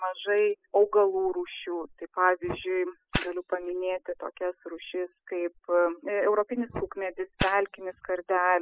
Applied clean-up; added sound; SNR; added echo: classical method spectral subtraction.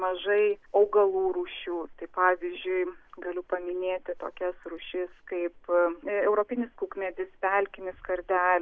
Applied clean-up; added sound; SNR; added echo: none; none; none; none.